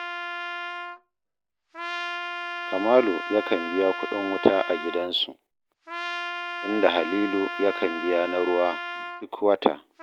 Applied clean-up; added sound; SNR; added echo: none; Trumpet; 7 dB; none.